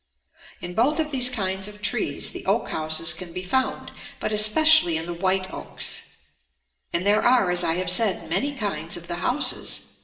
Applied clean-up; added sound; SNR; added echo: none; none; none; reverberation time 0.9 s.